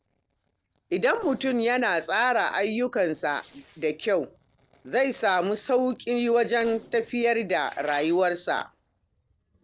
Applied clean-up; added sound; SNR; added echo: neural separator model SepFormer DNS4.